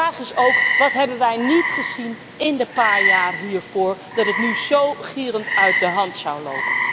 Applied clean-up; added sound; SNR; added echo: none; Frog; 2 dB; none.